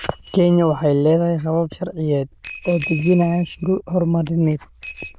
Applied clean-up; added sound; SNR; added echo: neural diffusion model UNIVERSE++.